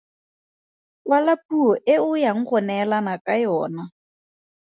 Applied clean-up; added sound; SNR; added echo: none; none; none; none.